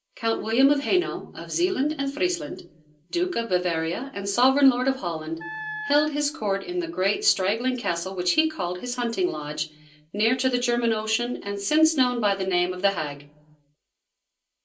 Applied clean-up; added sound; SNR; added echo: none; Wind instrument, woodwind instrument; 9 dB; reverberation time 0.3 s.